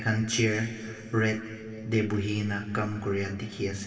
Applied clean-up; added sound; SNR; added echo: none; none; none; reverberation time 2.5 s.